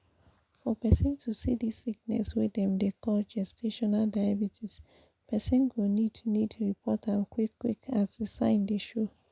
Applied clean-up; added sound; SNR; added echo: none; none; none; none.